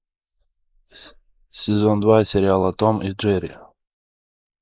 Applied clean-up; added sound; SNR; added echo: neural mask model Resemble Enhance denoiser.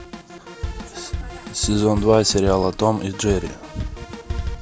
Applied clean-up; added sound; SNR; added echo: none; Drum kit; 8 dB; none.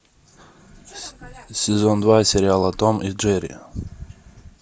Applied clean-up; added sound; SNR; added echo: none; none; none; none.